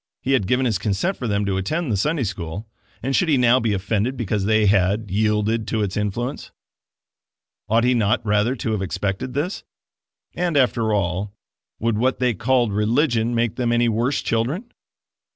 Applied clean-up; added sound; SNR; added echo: none; none; none; none.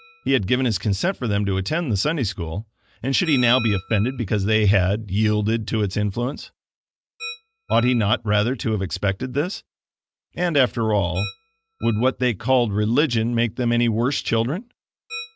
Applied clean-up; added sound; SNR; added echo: neural mask model RNNoise.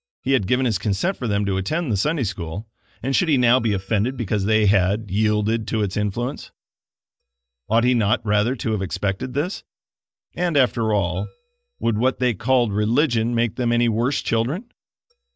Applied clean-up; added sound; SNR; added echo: neural mask model DeepFilterNet 3.